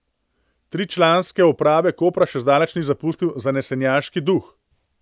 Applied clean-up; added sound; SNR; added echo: none; none; none; none.